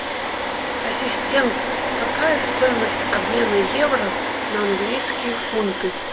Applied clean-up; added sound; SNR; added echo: none; Domestic sounds, home sounds; 0 dB; none.